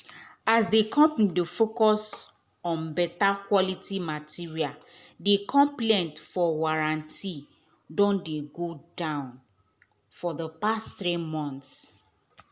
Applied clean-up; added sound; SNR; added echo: none; none; none; none.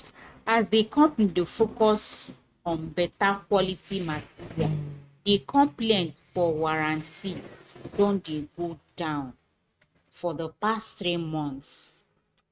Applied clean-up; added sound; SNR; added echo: neural mask model RNNoise.